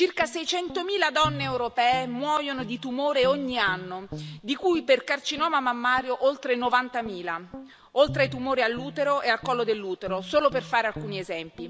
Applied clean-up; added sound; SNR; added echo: none; Guitar; 16 dB; none.